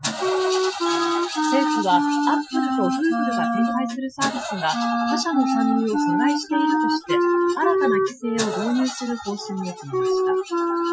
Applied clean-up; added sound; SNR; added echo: classical method Wiener filter.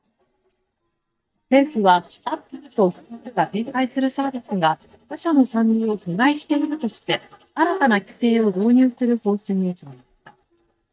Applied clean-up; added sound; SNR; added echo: neural mask model DeepFilterNet 3.